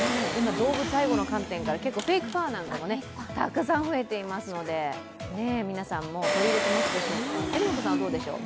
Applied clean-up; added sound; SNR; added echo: none; Engine; 4 dB; none.